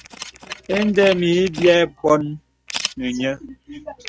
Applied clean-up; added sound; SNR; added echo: neural mask model RNNoise.